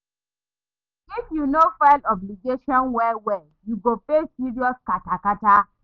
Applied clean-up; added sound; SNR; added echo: none; none; none; none.